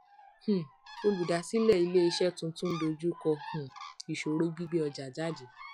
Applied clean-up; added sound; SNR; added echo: classical method log-MMSE.